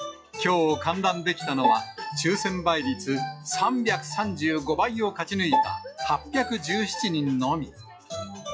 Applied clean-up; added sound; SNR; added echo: classical method log-MMSE.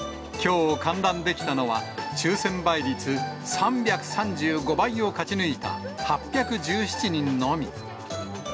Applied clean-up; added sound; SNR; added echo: none; none; none; none.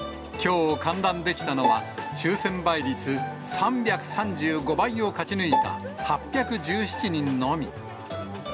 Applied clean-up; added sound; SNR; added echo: none; Bowed string instrument; 3 dB; none.